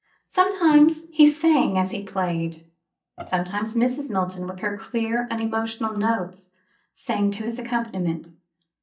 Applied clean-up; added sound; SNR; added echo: neural mask model DeepFilterNet 3.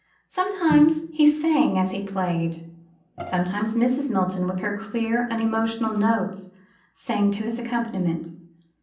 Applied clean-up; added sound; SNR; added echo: none; Bowed string instrument; 16 dB; reverberation time 0.6 s.